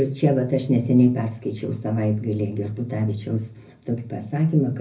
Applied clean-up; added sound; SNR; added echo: none; none; none; reverberation time 0.4 s.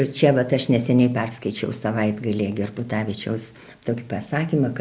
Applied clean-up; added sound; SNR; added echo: none; none; none; none.